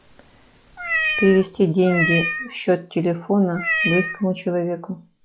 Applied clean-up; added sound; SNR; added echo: classical method log-MMSE.